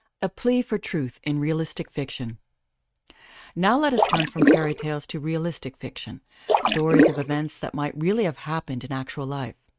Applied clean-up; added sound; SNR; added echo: neural mask model RNNoise.